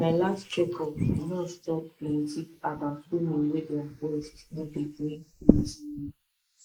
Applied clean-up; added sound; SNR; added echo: neural mask model Resemble Enhance denoiser.